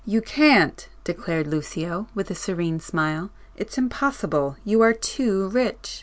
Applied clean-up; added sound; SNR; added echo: none; none; none; none.